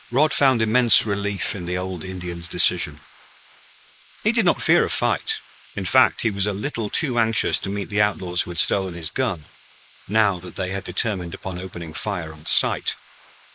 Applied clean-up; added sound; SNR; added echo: neural mask model Resemble Enhance denoiser.